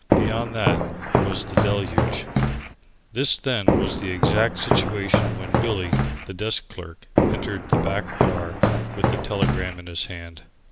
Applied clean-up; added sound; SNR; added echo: none; Walk, footsteps; -5 dB; none.